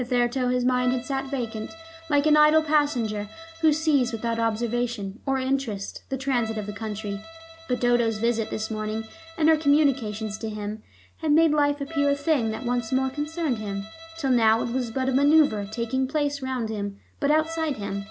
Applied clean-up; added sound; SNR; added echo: none; Bowed string instrument; 19 dB; none.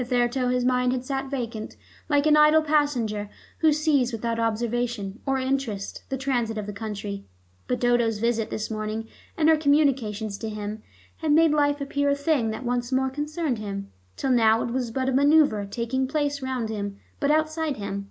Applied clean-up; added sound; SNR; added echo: none; none; none; none.